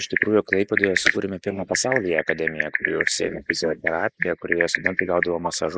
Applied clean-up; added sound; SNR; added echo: neural mask model Resemble Enhance denoiser.